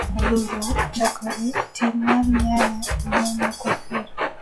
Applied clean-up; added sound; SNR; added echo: classical method log-MMSE.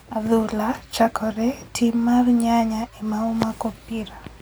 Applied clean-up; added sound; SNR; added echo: none; none; none; none.